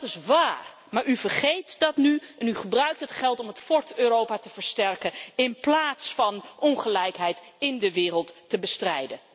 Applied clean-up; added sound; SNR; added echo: none; none; none; none.